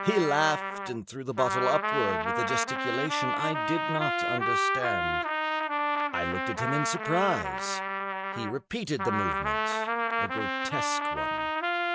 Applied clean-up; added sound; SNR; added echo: none; Trumpet; -2 dB; none.